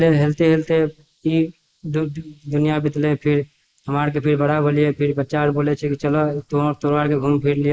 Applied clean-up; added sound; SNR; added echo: neural mask model Resemble Enhance denoiser.